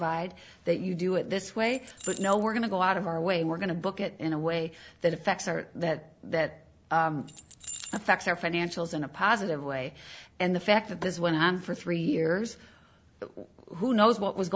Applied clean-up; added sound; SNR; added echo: none; Keys jangling; 15 dB; none.